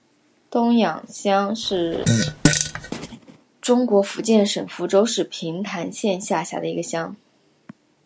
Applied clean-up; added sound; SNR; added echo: none; Fart; -1 dB; none.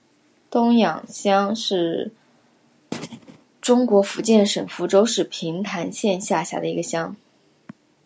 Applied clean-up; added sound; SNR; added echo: none; none; none; none.